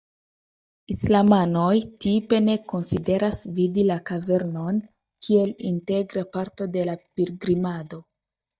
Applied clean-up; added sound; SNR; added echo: neural mask model DeepFilterNet 3.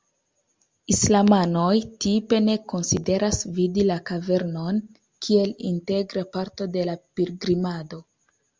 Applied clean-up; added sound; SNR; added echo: none; none; none; none.